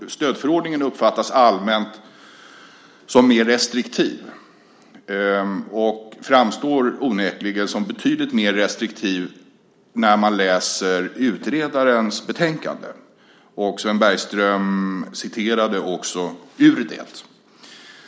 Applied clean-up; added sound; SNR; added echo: none; none; none; none.